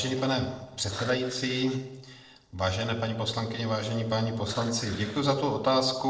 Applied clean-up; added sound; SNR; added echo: neural separator model SepFormer DNS4.